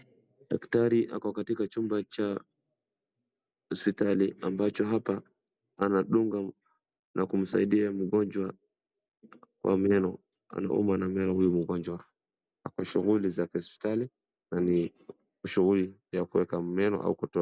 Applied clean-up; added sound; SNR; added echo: none; none; none; none.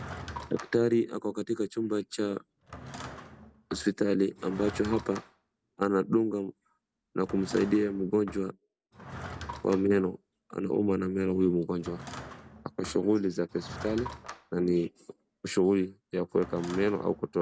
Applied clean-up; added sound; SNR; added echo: none; Drawer open or close / Wood; 16 dB; none.